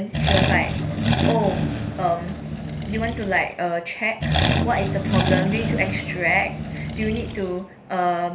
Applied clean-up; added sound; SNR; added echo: none; Accelerating, revving, vroom; -1 dB; none.